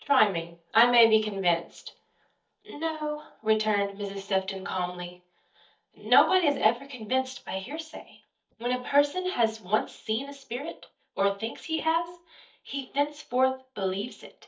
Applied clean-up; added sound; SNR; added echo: neural mask model DeepFilterNet 3.